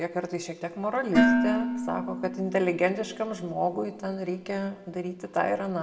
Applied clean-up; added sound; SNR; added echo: none; Dishes, pots, and pans; 1 dB; reverberation time 0.9 s.